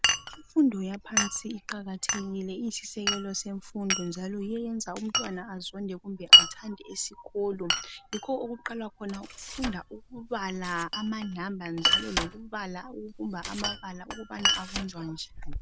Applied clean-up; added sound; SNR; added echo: none; Glass; -3 dB; none.